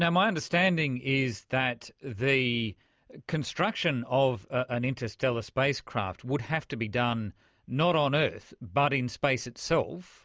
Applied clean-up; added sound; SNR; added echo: none; none; none; none.